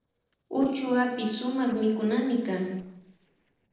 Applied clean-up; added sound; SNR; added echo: neural separator model SepFormer DNS4.